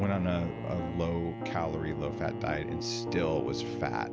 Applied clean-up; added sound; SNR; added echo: none; Piano + Bowed string instrument; 3 dB; none.